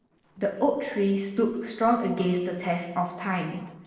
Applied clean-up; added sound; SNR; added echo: neural separator model SepFormer DNS4.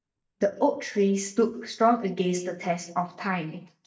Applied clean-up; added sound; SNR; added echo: neural mask model DeepFilterNet 3.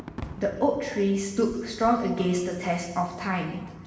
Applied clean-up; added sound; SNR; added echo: none; Fireworks; 18 dB; reverberation time 1.2 s.